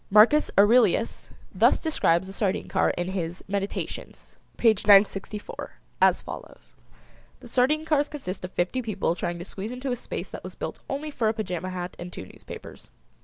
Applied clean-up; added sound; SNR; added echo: none; none; none; none.